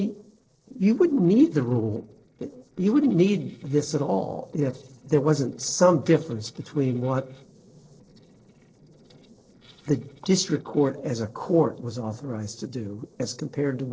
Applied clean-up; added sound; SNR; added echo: neural separator model SepFormer DNS4.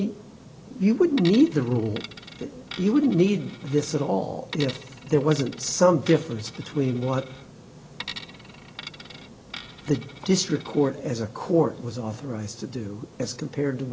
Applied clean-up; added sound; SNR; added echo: none; Coin (dropping); 17 dB; none.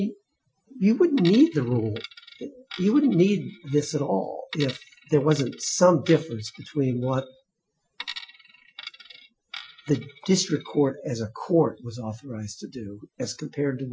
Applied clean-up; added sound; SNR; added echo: classical method Wiener filter.